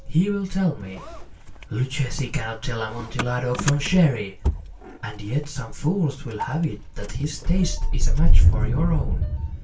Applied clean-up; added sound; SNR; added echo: none; Engine starting / Motor vehicle (road); -3 dB; reverberation time 0.2 s.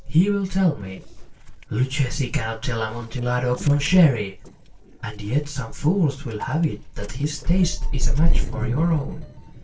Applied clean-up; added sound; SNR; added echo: neural separator model SepFormer DNS4.